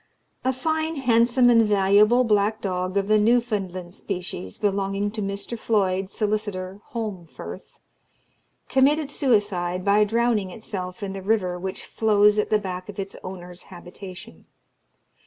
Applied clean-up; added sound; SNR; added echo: none; none; none; none.